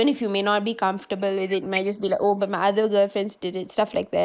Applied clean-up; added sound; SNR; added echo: neural mask model Resemble Enhance denoiser.